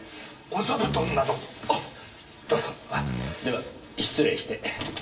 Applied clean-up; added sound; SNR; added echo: none; Fart; 4 dB; reverberation time 0.6 s.